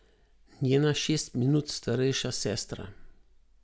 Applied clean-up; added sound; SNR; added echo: none; none; none; none.